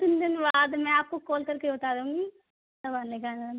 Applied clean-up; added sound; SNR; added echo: none; none; none; none.